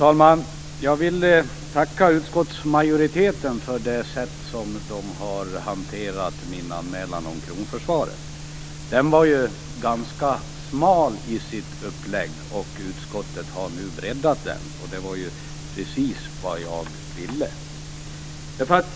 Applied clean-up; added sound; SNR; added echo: none; none; none; none.